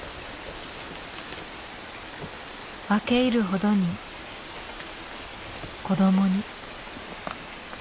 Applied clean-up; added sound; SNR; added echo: none; none; none; none.